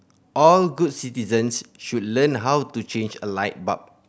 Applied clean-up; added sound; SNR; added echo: none; none; none; none.